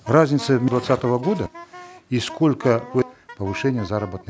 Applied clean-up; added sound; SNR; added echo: none; Wind instrument, woodwind instrument; 17 dB; none.